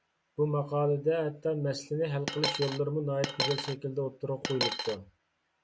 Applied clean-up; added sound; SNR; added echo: none; Coin (dropping); 1 dB; none.